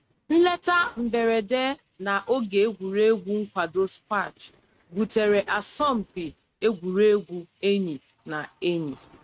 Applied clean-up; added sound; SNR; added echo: neural mask model RNNoise.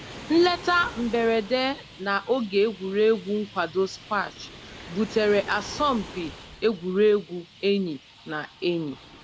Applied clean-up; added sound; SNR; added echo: none; Traffic noise, roadway noise + Waves, surf; 17 dB; none.